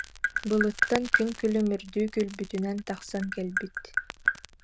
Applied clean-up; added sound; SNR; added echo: neural diffusion model UNIVERSE++.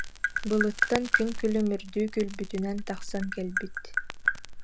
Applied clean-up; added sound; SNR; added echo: none; Tap + Crackle; 1 dB; none.